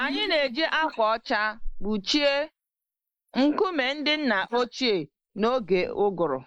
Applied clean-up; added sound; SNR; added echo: neural mask model Resemble Enhance denoiser.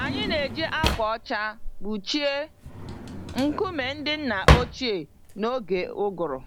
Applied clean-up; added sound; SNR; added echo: none; Drawer open or close; 0 dB; none.